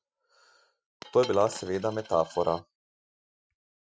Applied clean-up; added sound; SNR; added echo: classical method Wiener filter.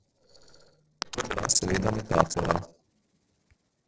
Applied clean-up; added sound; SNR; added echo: neural separator model SepFormer DNS4.